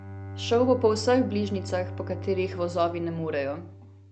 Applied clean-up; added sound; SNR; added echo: none; Bowed string instrument; 10 dB; none.